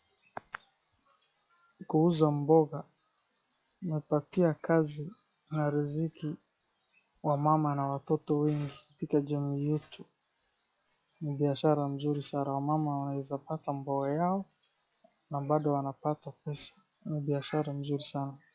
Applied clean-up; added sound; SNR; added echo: classical method log-MMSE.